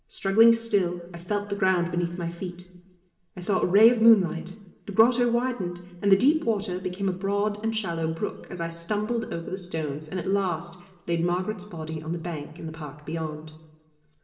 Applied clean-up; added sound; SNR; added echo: none; none; none; reverberation time 0.8 s.